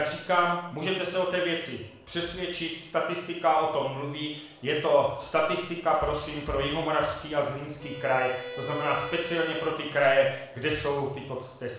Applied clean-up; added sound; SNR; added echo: none; Bowed string instrument; 11 dB; reverberation time 0.7 s.